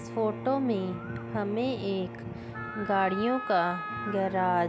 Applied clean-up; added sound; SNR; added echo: none; Bowed string instrument + Wind instrument, woodwind instrument; 9 dB; none.